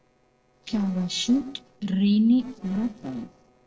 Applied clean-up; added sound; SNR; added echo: neural separator model SepFormer DNS4.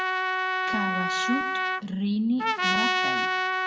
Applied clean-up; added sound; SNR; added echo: none; Trumpet; -4 dB; reverberation time 0.9 s.